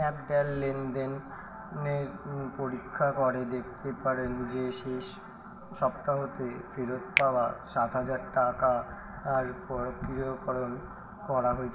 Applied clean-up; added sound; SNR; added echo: none; Finger snapping; 6 dB; reverberation time 2.4 s.